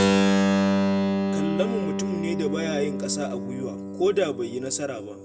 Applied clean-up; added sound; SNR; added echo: none; Keyboard (musical); -4 dB; reverberation time 0.7 s.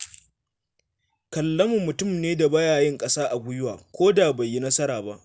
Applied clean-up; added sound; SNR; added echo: none; none; none; none.